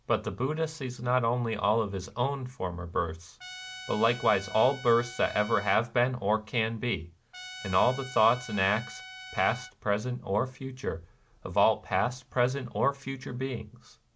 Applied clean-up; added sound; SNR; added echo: none; Trumpet; 15 dB; none.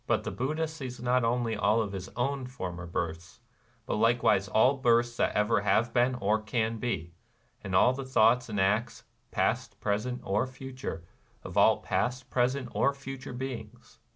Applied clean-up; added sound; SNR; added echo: none; none; none; none.